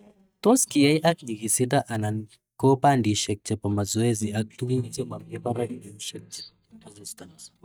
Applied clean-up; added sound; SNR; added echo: neural mask model DeepFilterNet 3.